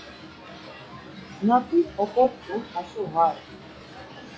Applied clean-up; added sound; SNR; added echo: classical method log-MMSE.